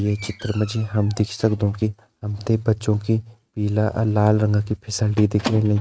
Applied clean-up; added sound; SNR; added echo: neural mask model RNNoise.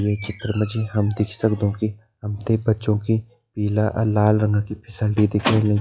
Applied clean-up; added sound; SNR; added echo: classical method log-MMSE.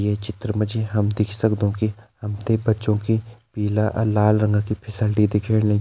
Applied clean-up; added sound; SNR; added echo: none; none; none; none.